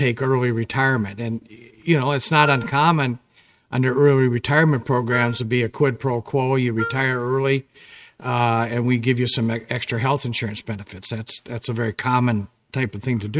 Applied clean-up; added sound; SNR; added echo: neural mask model RNNoise.